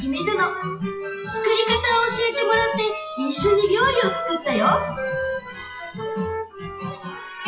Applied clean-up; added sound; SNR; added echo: classical method WPE with log-MMSE.